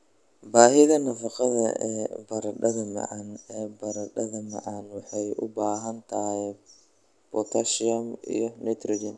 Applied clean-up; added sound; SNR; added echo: none; none; none; none.